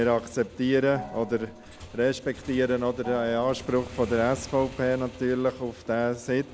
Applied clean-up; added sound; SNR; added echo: none; Gong + Motorcycle / Engine; 17 dB; none.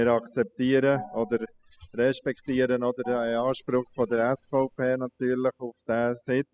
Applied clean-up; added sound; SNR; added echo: classical method spectral subtraction.